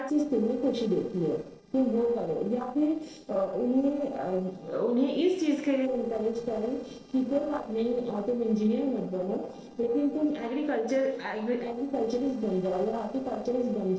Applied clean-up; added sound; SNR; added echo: neural separator model SepFormer DNS4.